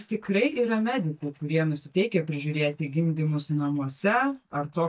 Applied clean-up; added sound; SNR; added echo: neural mask model DeepFilterNet 3.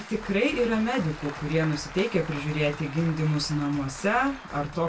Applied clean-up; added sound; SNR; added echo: none; Applause; 15 dB; reverberation time 0.2 s.